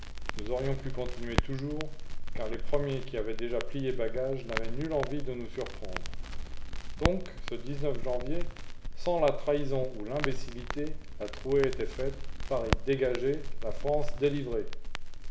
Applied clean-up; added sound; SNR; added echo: none; Crackle; -2 dB; none.